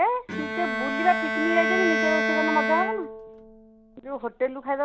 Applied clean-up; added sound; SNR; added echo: none; Bowed string instrument; 1 dB; none.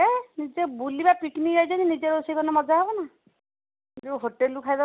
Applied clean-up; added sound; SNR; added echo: none; none; none; none.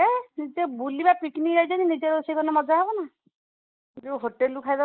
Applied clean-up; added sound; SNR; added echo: neural mask model Resemble Enhance denoiser.